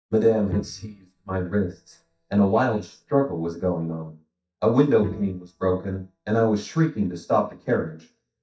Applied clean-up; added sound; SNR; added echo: neural mask model DeepFilterNet 3.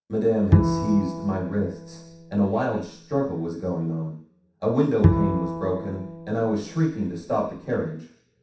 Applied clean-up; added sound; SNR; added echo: none; Bowed string instrument; 1 dB; reverberation time 0.7 s.